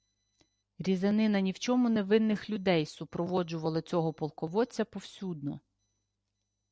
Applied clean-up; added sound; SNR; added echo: neural separator model SepFormer DNS4.